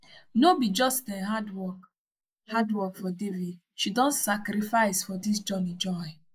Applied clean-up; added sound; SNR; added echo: neural mask model Resemble Enhance denoiser.